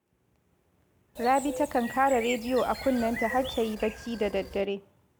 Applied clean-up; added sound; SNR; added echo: none; Bird; 10 dB; none.